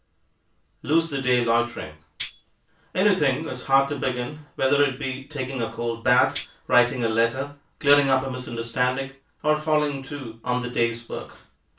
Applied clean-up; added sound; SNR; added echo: none; Tambourine; 0 dB; reverberation time 0.3 s.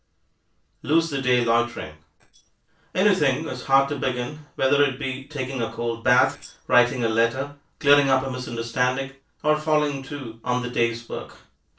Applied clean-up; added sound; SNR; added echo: neural separator model SepFormer DNS4.